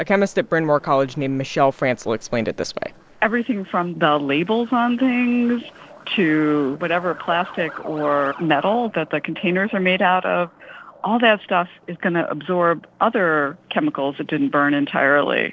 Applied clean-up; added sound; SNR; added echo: neural separator model SepFormer DNS4.